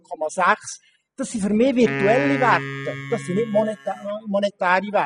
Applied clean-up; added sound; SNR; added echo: classical method spectral subtraction.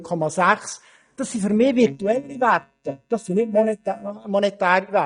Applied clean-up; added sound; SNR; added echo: neural mask model DeepFilterNet 3.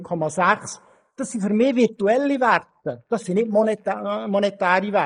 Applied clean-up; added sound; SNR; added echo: neural mask model Resemble Enhance denoiser.